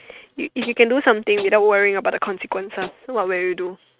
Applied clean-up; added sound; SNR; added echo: neural mask model RNNoise.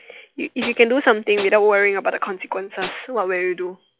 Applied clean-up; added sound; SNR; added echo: classical method log-MMSE.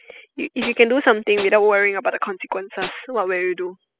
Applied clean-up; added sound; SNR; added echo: classical method spectral subtraction.